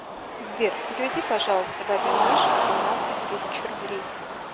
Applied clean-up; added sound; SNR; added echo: none; Cheering; -3 dB; none.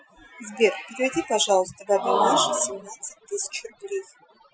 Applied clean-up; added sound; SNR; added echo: classical method Wiener filter.